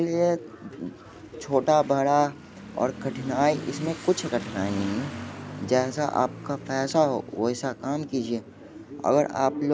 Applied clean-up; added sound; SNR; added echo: none; Motorcycle / Accelerating, revving, vroom; 14 dB; none.